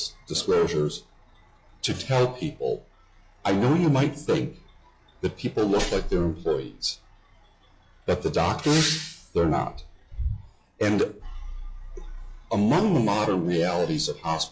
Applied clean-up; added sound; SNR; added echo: classical method log-MMSE.